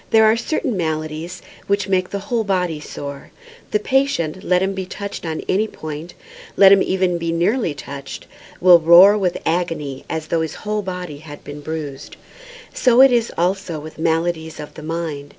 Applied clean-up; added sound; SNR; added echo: none; none; none; none.